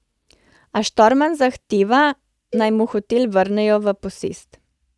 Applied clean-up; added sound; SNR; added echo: neural mask model DeepFilterNet 3.